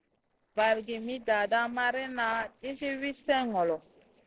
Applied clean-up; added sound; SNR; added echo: neural separator model SepFormer DNS4.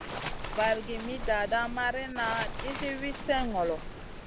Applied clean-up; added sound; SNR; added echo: none; Waves, surf; 5 dB; none.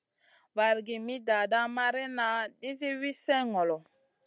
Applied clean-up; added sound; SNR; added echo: none; none; none; none.